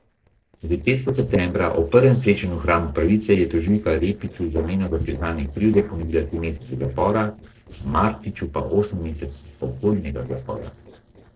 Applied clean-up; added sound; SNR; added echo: neural separator model SepFormer DNS4.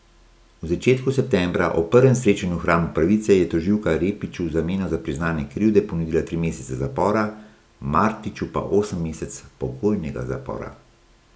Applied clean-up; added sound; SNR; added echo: none; none; none; none.